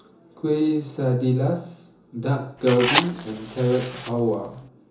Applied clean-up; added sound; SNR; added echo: none; Fire; 5 dB; reverberation time 0.7 s.